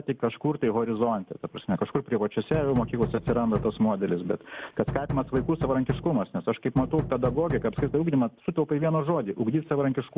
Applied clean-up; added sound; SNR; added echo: none; Knock; 7 dB; none.